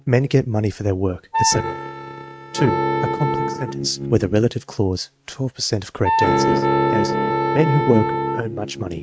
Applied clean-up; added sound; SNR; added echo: neural mask model RNNoise.